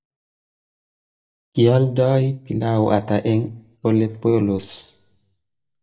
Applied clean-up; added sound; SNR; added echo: neural mask model DeepFilterNet 3.